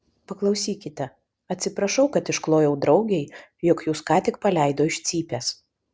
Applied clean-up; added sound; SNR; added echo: none; none; none; none.